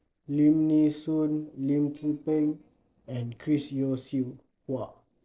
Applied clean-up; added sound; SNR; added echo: neural separator model SepFormer DNS4.